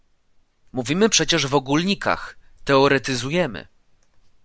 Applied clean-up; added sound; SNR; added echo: none; none; none; none.